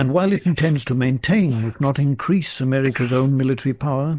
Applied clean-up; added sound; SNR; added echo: neural mask model Resemble Enhance denoiser.